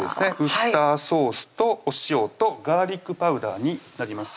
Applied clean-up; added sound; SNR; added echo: none; none; none; none.